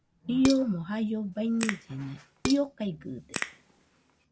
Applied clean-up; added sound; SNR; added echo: none; Crack / Crackle + Dishes, pots, and pans; 9 dB; none.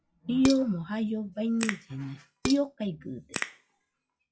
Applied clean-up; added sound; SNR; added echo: classical method log-MMSE.